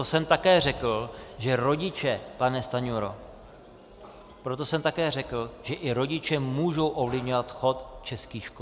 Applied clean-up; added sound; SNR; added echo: none; none; none; none.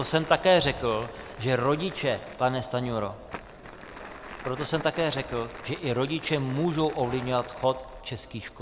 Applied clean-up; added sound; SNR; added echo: none; Crumpling, crinkling; 16 dB; none.